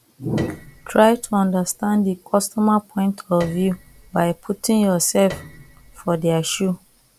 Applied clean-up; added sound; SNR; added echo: none; Piano; 20 dB; none.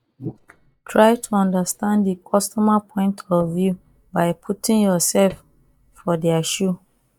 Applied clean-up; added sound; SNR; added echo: neural mask model DeepFilterNet 3.